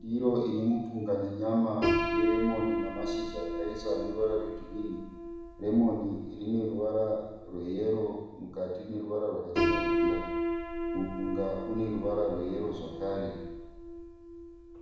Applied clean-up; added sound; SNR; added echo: none; Piano; 2 dB; reverberation time 1.1 s.